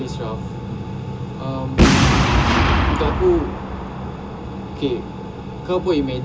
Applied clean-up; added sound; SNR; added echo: none; Boom; -3 dB; reverberation time 0.2 s.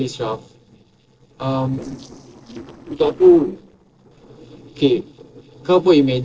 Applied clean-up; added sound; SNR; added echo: neural separator model SepFormer DNS4.